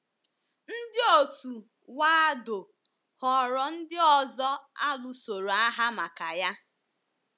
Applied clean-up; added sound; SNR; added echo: none; none; none; none.